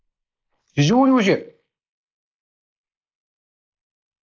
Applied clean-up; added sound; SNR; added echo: neural mask model Resemble Enhance denoiser.